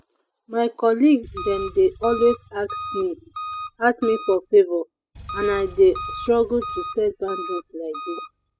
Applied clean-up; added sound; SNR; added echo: classical method spectral subtraction.